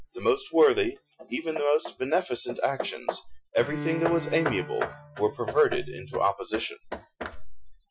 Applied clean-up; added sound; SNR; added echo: classical method Wiener filter.